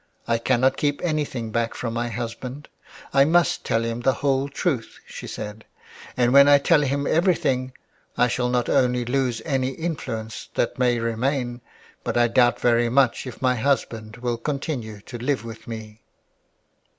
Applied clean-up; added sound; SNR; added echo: none; none; none; none.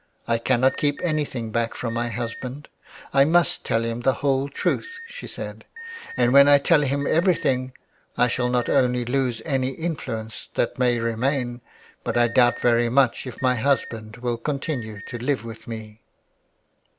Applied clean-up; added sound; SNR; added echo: none; Alarm; 19 dB; none.